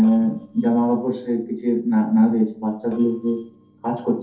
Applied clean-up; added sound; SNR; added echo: neural separator model SepFormer DNS4.